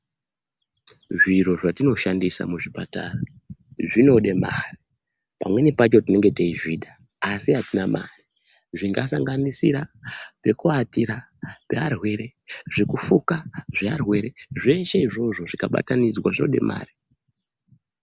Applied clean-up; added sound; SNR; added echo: none; none; none; none.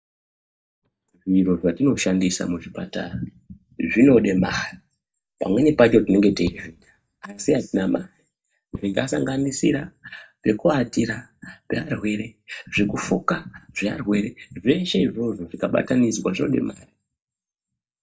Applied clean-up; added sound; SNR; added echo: neural mask model DeepFilterNet 3.